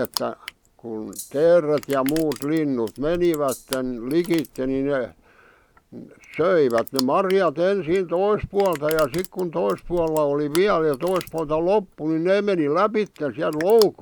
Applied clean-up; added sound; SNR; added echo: none; Rattle (instrument) + Crushing; 17 dB; none.